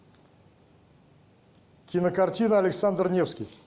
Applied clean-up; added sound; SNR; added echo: none; none; none; none.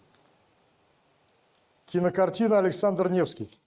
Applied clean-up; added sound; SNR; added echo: neural mask model RNNoise.